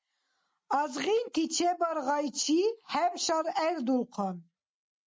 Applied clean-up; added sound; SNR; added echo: none; none; none; none.